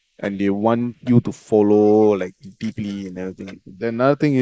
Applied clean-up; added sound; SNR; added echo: neural mask model Resemble Enhance denoiser.